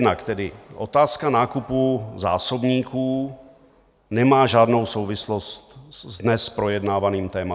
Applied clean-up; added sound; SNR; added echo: none; none; none; none.